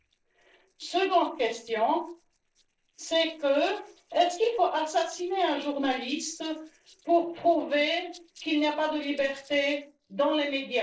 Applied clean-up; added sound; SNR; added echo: neural separator model SepFormer DNS4.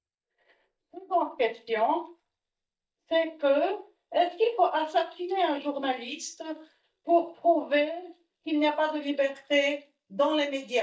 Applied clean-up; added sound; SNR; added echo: neural mask model DeepFilterNet 3.